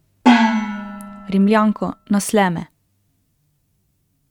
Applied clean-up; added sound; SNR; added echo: neural mask model RNNoise.